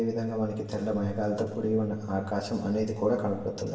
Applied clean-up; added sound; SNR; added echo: none; none; none; reverberation time 1.2 s.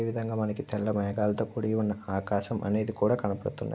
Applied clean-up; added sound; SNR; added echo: none; none; none; none.